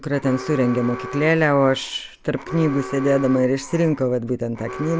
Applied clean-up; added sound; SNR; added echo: none; Alarm; 14 dB; none.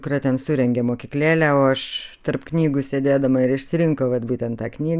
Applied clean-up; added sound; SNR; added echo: none; none; none; none.